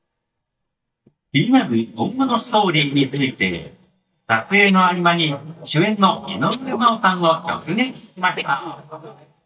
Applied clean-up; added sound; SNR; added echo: neural mask model DeepFilterNet 3.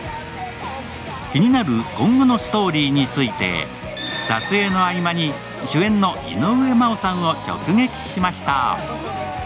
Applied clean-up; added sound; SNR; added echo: none; none; none; none.